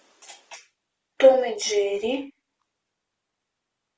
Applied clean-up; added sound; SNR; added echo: none; none; none; none.